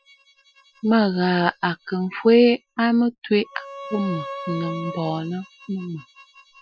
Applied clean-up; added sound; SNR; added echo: classical method Wiener filter.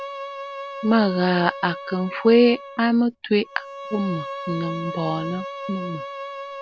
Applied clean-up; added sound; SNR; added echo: none; Bowed string instrument; 11 dB; none.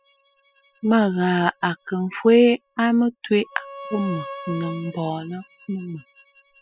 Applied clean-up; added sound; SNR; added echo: classical method spectral subtraction.